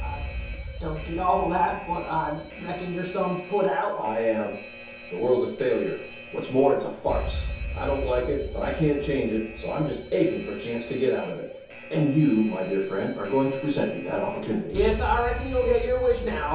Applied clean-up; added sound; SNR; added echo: none; Alarm; 10 dB; reverberation time 0.6 s.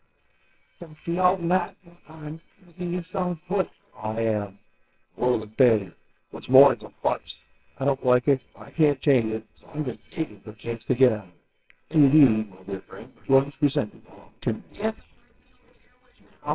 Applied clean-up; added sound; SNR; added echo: neural separator model SepFormer WHAMR!.